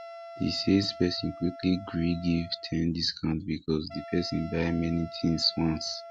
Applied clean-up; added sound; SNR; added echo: none; Wind instrument, woodwind instrument; 15 dB; none.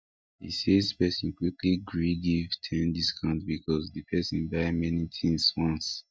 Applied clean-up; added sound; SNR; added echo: neural mask model DeepFilterNet 3.